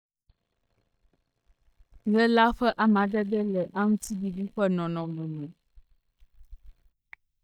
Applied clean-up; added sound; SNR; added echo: neural mask model DeepFilterNet 3.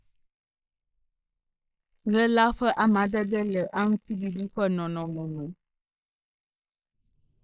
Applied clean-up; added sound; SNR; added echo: neural mask model Resemble Enhance denoiser.